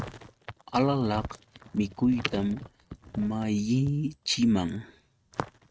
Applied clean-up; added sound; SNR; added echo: neural mask model RNNoise.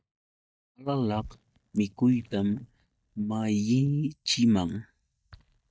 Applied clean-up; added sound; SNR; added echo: neural mask model DeepFilterNet 3.